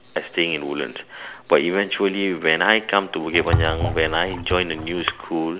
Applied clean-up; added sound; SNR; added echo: none; Liquid; 5 dB; none.